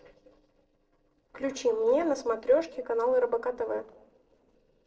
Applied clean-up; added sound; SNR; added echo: neural separator model SepFormer DNS4.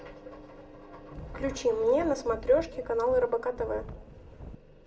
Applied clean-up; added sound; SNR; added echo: none; Wind; 14 dB; reverberation time 0.6 s.